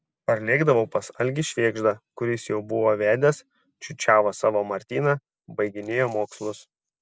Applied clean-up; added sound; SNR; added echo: none; none; none; none.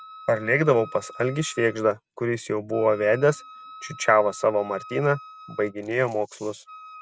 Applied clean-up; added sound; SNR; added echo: none; Wind instrument, woodwind instrument; 20 dB; none.